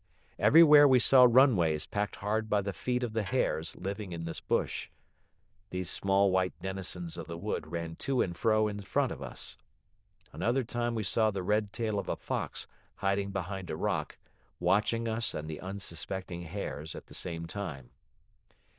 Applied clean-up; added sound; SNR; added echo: neural diffusion model UNIVERSE++.